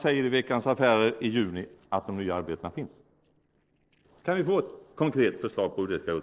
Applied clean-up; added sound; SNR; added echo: neural separator model SepFormer DNS4.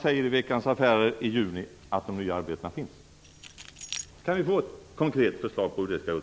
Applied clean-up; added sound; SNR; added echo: none; Keys jangling; 18 dB; none.